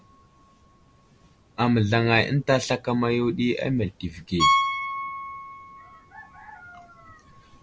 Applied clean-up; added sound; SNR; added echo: none; Piano; 5 dB; none.